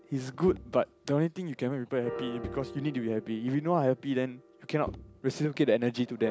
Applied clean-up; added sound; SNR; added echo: none; Piano + Bowed string instrument; 14 dB; none.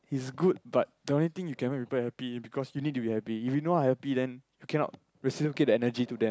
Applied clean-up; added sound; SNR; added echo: none; none; none; none.